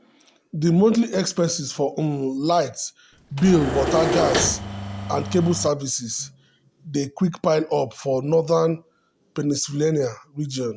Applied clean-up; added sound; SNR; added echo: none; Engine / Mechanisms; 3 dB; none.